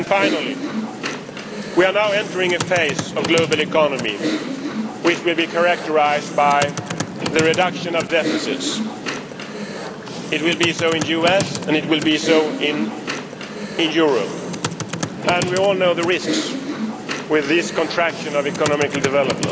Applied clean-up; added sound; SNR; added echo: none; Computer keyboard; 5 dB; none.